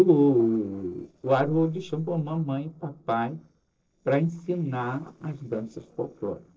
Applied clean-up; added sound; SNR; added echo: neural separator model SepFormer DNS4.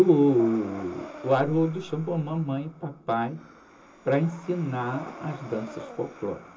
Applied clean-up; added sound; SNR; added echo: none; Breathing; 17 dB; reverberation time 0.2 s.